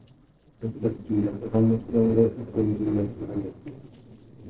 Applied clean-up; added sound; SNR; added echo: neural separator model SepFormer DNS4.